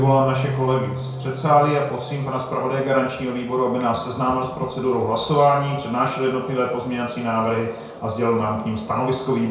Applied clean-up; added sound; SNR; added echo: none; Keyboard (musical); 11 dB; reverberation time 0.6 s.